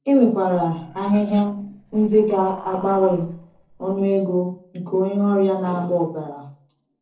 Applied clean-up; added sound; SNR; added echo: neural separator model SepFormer DNS4.